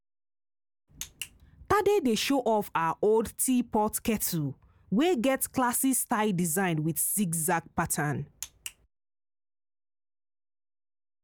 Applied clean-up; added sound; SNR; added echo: none; none; none; none.